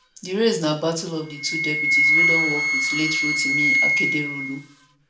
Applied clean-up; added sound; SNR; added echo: none; Wind instrument, woodwind instrument; -4 dB; reverberation time 0.4 s.